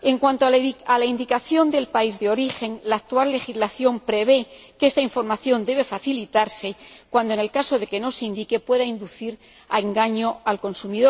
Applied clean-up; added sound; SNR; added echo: none; none; none; none.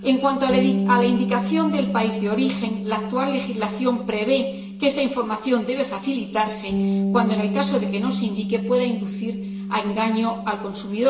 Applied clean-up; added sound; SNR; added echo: none; Bass guitar; 4 dB; reverberation time 0.8 s.